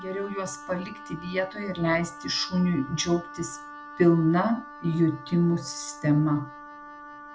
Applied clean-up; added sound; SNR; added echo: none; Wind instrument, woodwind instrument; 16 dB; none.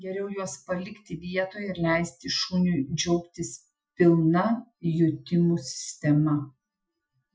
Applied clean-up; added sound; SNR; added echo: classical method Wiener filter.